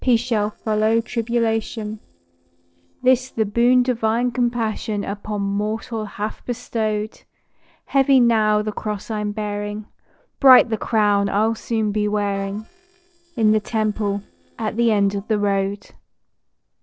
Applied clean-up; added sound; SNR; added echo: neural separator model SepFormer DNS4.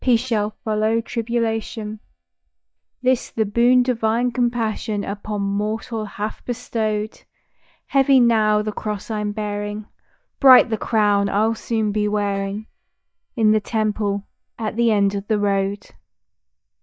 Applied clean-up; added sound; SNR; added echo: neural mask model DeepFilterNet 3.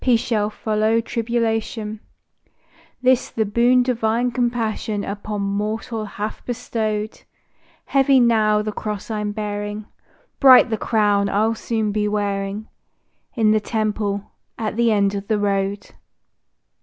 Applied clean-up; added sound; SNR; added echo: none; none; none; none.